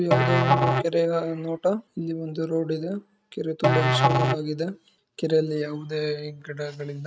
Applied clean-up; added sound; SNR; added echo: neural mask model RNNoise.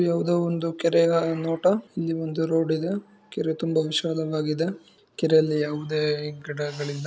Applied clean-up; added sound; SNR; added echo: none; none; none; none.